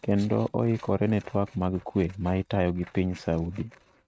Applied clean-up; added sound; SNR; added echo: neural mask model RNNoise.